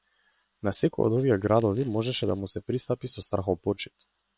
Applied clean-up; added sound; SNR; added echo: neural separator model SepFormer WHAM!.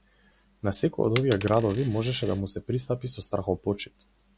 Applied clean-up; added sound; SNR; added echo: none; Coin (dropping); 18 dB; none.